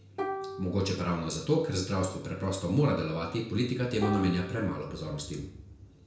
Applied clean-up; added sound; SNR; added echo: none; Plucked string instrument; 10 dB; reverberation time 0.5 s.